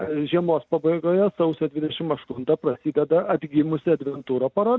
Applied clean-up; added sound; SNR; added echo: none; none; none; none.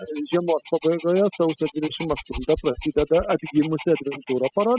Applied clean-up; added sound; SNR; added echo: classical method spectral subtraction.